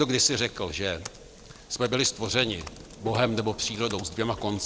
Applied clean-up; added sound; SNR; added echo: none; Typing + Subway, metro, underground; 16 dB; none.